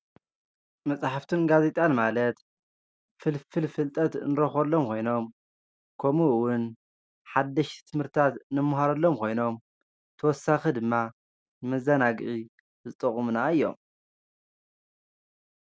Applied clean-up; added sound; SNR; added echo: none; none; none; none.